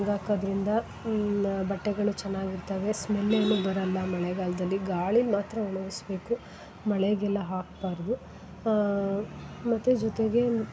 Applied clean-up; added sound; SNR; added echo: none; none; none; none.